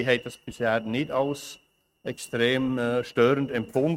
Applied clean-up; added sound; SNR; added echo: neural mask model RNNoise.